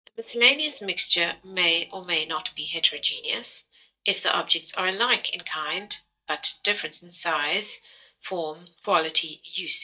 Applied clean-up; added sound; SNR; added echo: neural mask model DeepFilterNet 3.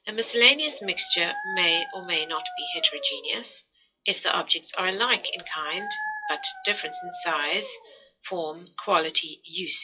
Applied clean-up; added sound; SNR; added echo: classical method WPE with log-MMSE.